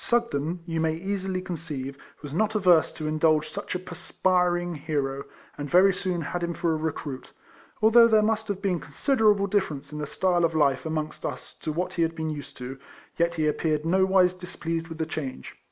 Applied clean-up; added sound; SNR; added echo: none; none; none; none.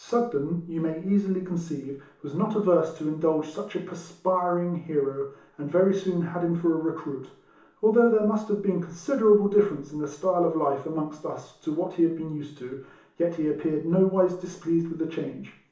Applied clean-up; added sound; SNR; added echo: none; none; none; reverberation time 0.8 s.